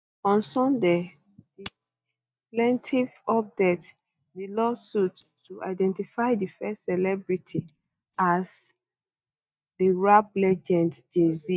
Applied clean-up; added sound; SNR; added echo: neural mask model DeepFilterNet 3.